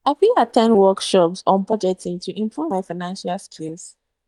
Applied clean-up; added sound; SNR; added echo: neural mask model DeepFilterNet 3.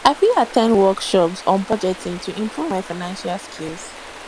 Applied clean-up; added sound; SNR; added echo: none; Stream; 16 dB; none.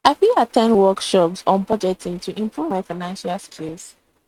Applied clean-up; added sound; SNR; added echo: neural mask model RNNoise.